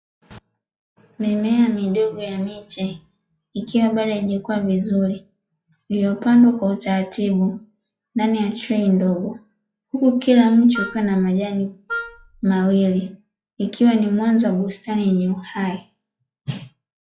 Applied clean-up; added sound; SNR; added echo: classical method log-MMSE.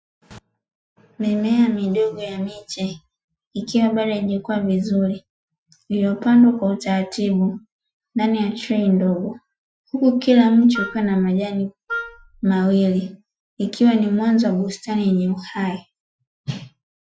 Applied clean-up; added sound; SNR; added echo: classical method Wiener filter.